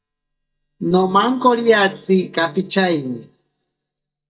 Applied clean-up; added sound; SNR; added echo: neural mask model DeepFilterNet 3.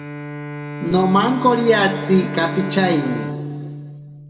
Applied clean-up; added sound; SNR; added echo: none; Bowed string instrument; 8 dB; reverberation time 1.5 s.